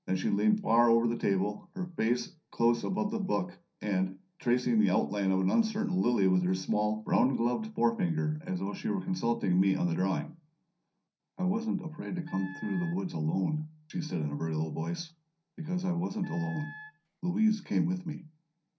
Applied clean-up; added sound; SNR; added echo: none; Wind instrument, woodwind instrument; 17 dB; reverberation time 0.5 s.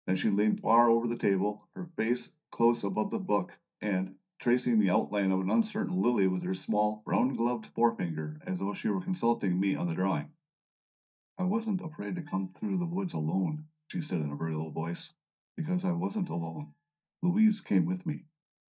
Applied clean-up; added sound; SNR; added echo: neural mask model DeepFilterNet 3.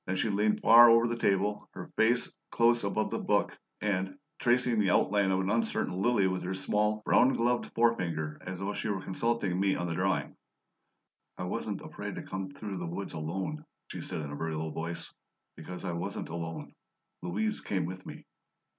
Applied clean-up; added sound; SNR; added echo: none; none; none; none.